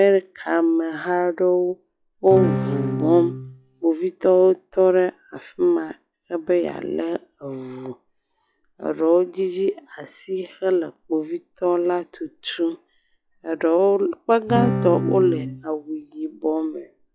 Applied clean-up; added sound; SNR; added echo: classical method log-MMSE.